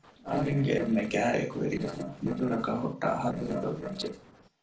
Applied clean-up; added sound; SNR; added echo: neural separator model SepFormer DNS4.